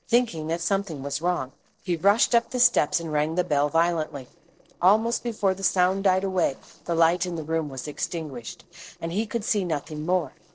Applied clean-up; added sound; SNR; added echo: neural separator model SepFormer DNS4.